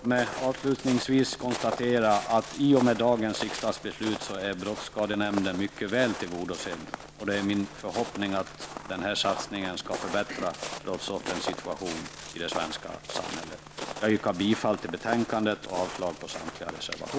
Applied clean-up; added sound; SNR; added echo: none; Walk, footsteps; 10 dB; none.